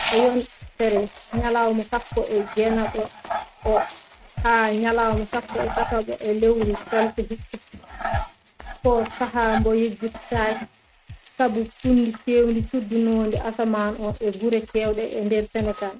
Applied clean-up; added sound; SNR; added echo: neural mask model RNNoise.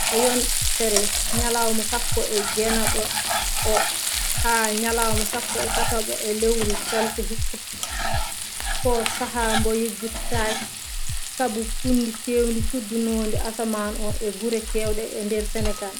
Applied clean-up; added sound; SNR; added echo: none; Breathing + Frying (food); -2 dB; none.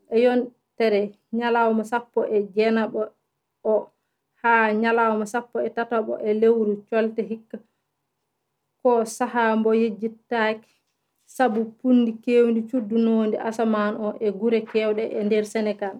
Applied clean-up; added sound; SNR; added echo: none; none; none; none.